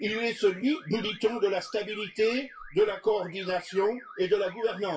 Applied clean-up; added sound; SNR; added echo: classical method WPE with log-MMSE.